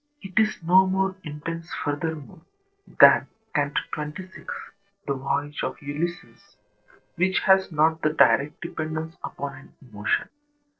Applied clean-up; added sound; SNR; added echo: neural separator model SepFormer DNS4.